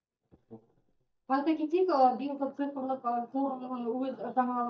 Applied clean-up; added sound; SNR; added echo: neural mask model DeepFilterNet 3.